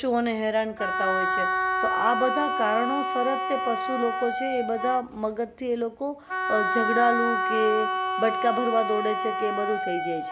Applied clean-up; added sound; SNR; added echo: none; Wind instrument, woodwind instrument; 1 dB; none.